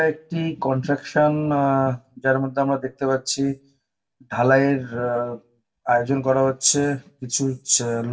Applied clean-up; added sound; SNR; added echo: none; none; none; reverberation time 0.2 s.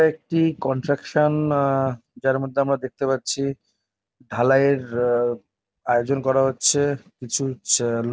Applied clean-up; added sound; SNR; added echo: none; none; none; none.